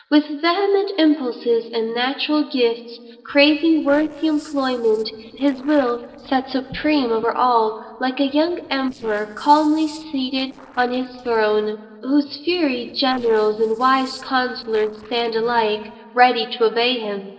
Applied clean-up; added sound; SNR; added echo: neural separator model SepFormer DNS4.